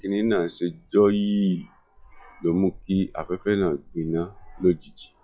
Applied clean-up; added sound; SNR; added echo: classical method log-MMSE.